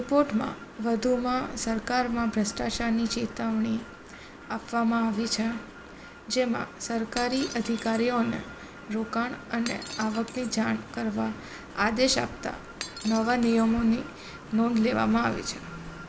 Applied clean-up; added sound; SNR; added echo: none; Shatter; 16 dB; none.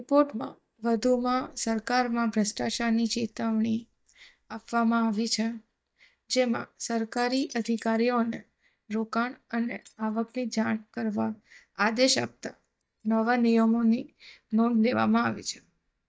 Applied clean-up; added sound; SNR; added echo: neural mask model DeepFilterNet 3.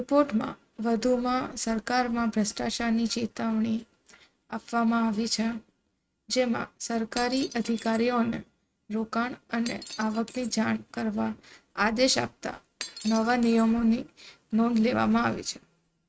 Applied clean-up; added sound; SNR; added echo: neural mask model RNNoise.